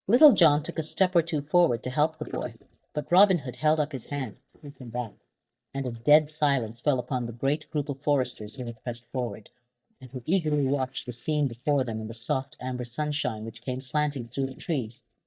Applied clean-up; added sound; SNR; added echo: neural mask model DeepFilterNet 3.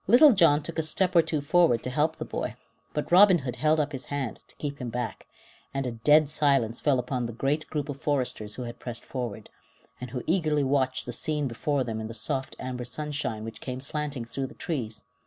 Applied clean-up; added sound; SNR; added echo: none; none; none; none.